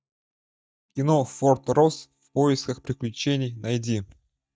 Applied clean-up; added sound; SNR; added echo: neural mask model DeepFilterNet 3.